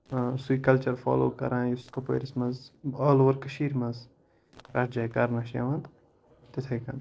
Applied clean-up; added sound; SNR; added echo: neural separator model SepFormer DNS4.